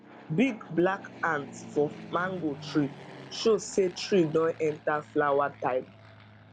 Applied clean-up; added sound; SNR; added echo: none; Fixed-wing aircraft, airplane; 17 dB; none.